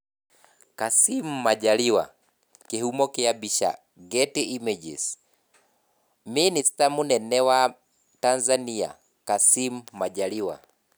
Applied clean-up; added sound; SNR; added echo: none; none; none; none.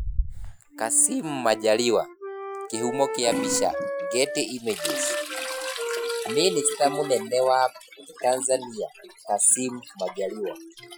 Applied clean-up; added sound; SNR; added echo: classical method Wiener filter.